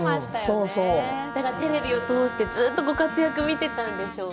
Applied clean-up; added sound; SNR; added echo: none; Wind instrument, woodwind instrument; 10 dB; none.